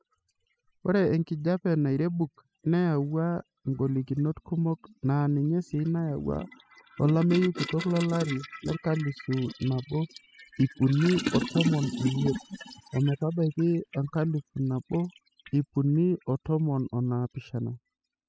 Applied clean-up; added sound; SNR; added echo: classical method spectral subtraction.